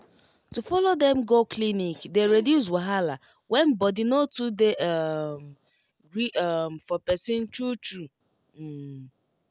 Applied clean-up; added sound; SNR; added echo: none; none; none; none.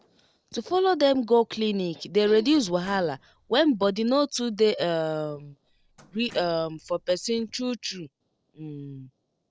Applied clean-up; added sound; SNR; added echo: neural separator model SepFormer DNS4.